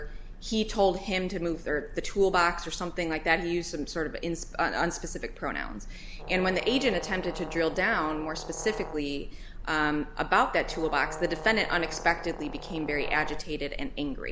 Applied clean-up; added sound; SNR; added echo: none; Brass instrument; 12 dB; none.